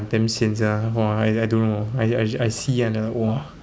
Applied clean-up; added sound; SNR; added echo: none; none; none; none.